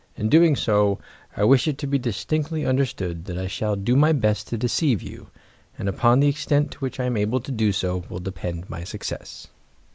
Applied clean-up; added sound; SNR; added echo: none; none; none; none.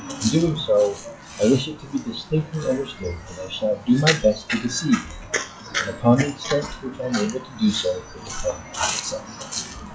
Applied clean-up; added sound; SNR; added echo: classical method WPE with log-MMSE.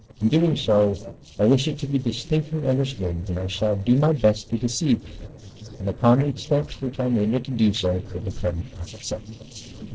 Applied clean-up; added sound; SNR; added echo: neural separator model SepFormer DNS4.